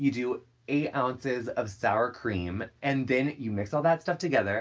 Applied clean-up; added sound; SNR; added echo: none; none; none; none.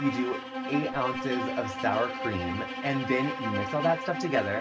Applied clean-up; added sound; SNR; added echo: none; Bowed string instrument; 4 dB; none.